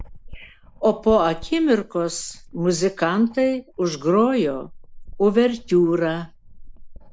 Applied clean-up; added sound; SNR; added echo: neural mask model Resemble Enhance denoiser.